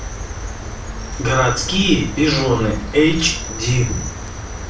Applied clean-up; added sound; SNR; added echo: none; Cricket; 8 dB; reverberation time 0.3 s.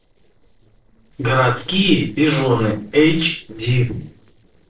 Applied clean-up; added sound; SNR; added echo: neural separator model SepFormer DNS4.